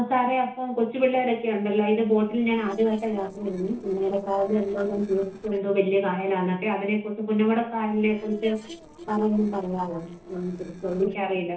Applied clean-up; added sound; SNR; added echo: neural separator model SepFormer DNS4.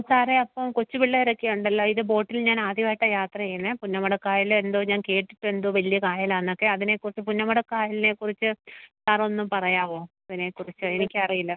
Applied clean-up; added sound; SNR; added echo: none; none; none; none.